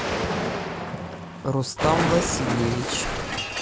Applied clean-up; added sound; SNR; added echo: none; Explosion; -1 dB; none.